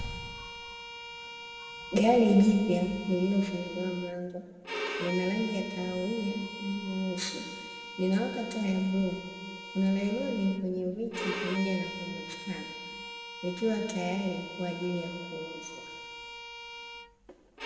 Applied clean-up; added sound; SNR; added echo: none; Bowed string instrument; 11 dB; reverberation time 1.5 s.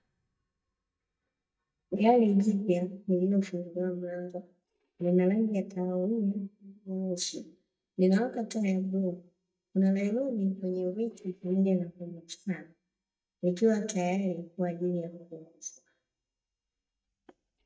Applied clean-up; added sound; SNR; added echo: neural mask model DeepFilterNet 3.